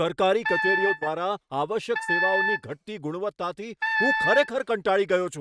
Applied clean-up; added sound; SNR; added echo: neural mask model RNNoise.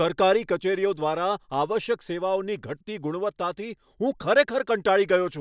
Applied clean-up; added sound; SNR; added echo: none; none; none; none.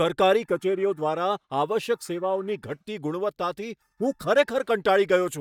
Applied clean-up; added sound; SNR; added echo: neural mask model DeepFilterNet 3.